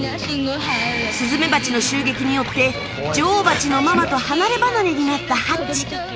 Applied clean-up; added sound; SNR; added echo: none; none; none; none.